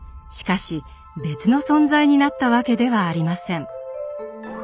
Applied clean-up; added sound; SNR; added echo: none; none; none; none.